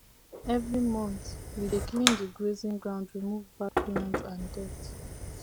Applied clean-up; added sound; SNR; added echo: none; Fire + Knock; 3 dB; none.